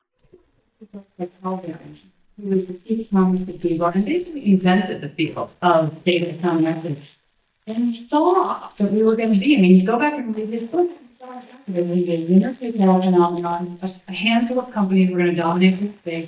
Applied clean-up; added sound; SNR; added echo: neural mask model DeepFilterNet 3.